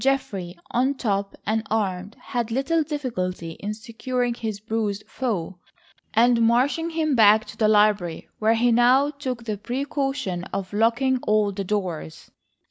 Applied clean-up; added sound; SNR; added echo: none; none; none; none.